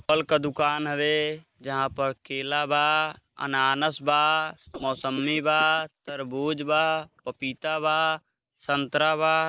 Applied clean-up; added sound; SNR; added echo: neural mask model Resemble Enhance denoiser.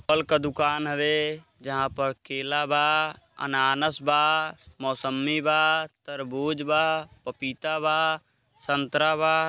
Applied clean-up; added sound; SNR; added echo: none; none; none; none.